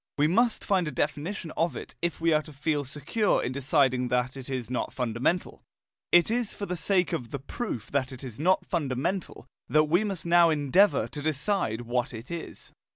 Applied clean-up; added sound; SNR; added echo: none; none; none; none.